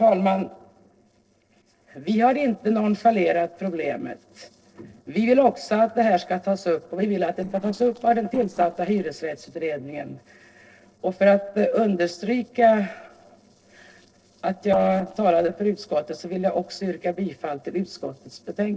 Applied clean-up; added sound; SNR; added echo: neural separator model SepFormer DNS4.